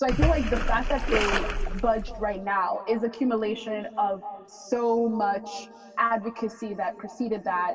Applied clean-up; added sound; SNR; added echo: none; Splash, splatter; -1 dB; reverberation time 2.4 s.